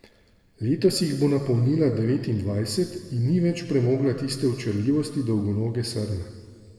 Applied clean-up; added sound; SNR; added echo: none; none; none; reverberation time 2.0 s.